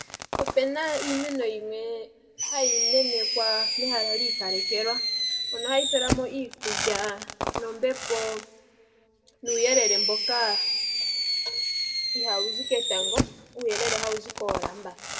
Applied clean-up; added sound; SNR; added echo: none; Fireworks; -1 dB; reverberation time 1.3 s.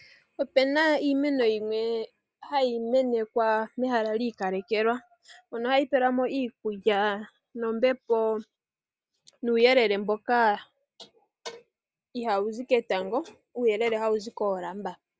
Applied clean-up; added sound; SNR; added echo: none; none; none; none.